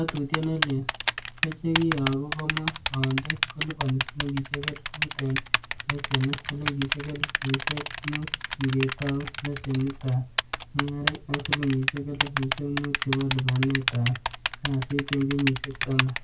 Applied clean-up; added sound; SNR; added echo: none; Typing; 1 dB; reverberation time 0.2 s.